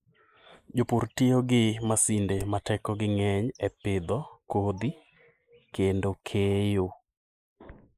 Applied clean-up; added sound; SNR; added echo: neural mask model Resemble Enhance denoiser.